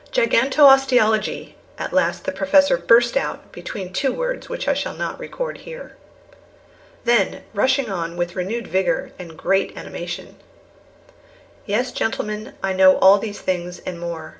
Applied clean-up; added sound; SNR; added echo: none; none; none; reverberation time 0.4 s.